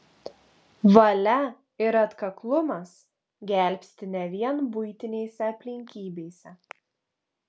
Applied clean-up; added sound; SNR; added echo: none; none; none; none.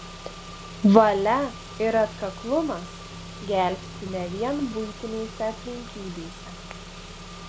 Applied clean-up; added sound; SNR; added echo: none; Engine / Car; 13 dB; none.